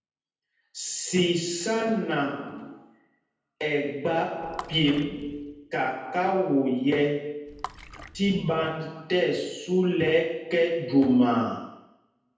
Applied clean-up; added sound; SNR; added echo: none; Water / Splash, splatter; 17 dB; reverberation time 0.9 s.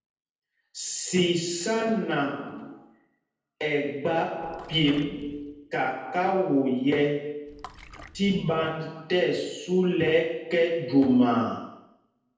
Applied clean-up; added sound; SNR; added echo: neural separator model SepFormer DNS4.